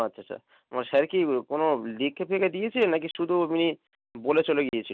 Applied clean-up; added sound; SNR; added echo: none; none; none; none.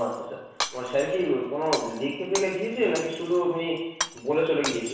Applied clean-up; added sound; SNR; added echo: none; Shatter; 10 dB; reverberation time 1.1 s.